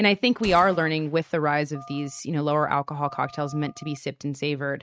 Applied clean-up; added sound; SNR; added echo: neural mask model RNNoise.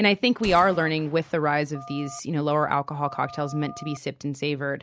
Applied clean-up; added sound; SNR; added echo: none; Telephone + Gunshot, gunfire; 17 dB; none.